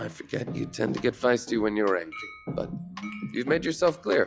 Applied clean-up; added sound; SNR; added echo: classical method log-MMSE.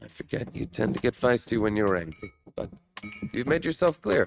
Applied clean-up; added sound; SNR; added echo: neural mask model RNNoise.